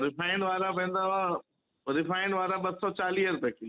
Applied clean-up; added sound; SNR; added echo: none; none; none; none.